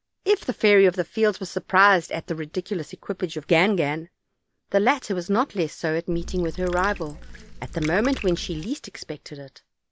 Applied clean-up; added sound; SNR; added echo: none; Water / Liquid; 10 dB; none.